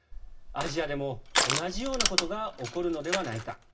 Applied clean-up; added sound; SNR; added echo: none; Crushing; -1 dB; reverberation time 0.4 s.